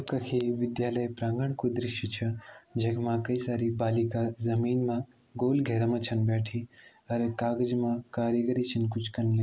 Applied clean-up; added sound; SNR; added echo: none; none; none; none.